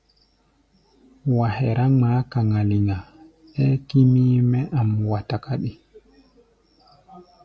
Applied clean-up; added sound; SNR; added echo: none; none; none; none.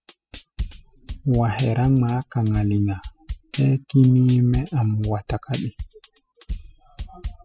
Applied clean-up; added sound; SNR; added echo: classical method spectral subtraction.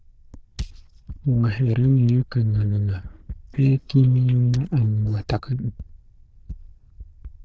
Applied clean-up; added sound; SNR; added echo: neural diffusion model UNIVERSE++.